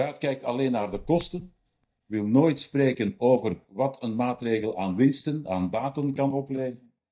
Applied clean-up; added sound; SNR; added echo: neural mask model DeepFilterNet 3.